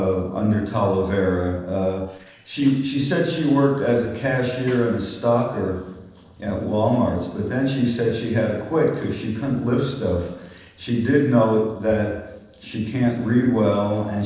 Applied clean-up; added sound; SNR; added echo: neural separator model SepFormer DNS4.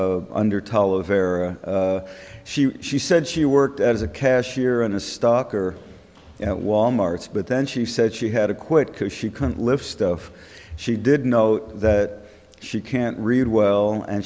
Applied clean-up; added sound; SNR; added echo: none; none; none; none.